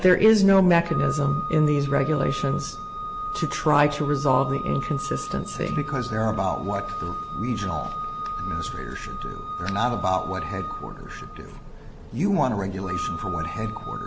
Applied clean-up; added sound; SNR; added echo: none; Organ; 8 dB; none.